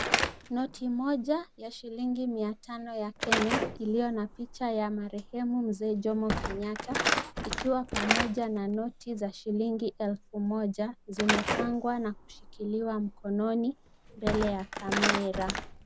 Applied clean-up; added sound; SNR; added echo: none; Slam / Wood; 3 dB; none.